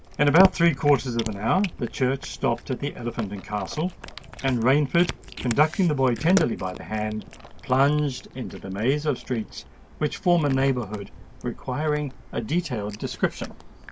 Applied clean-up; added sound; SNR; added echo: none; Cat; 13 dB; none.